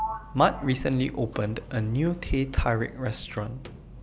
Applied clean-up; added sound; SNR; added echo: none; Sliding door; 15 dB; none.